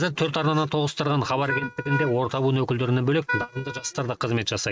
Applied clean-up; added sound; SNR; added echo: neural mask model RNNoise.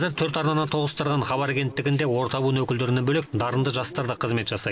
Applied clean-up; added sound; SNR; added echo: none; none; none; none.